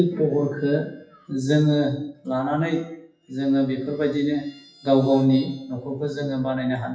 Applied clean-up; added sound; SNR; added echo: classical method WPE with log-MMSE.